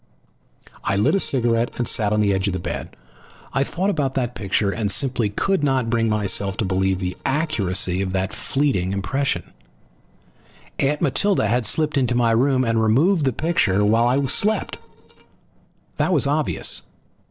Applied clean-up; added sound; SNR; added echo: neural separator model SepFormer DNS4.